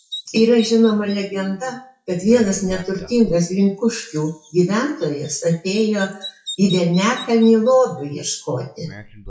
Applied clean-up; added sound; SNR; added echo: classical method WPE with log-MMSE.